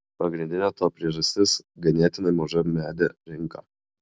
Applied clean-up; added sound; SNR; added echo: none; none; none; none.